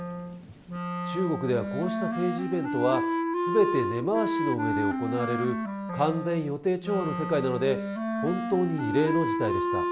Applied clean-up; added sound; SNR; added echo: none; Wind instrument, woodwind instrument; 1 dB; none.